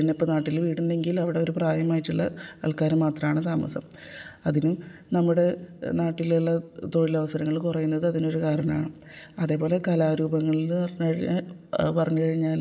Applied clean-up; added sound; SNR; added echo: none; none; none; reverberation time 1.3 s.